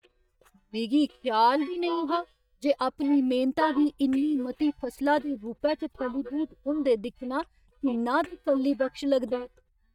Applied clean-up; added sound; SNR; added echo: neural mask model DeepFilterNet 3.